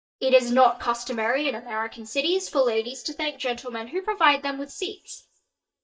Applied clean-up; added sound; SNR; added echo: neural mask model DeepFilterNet 3.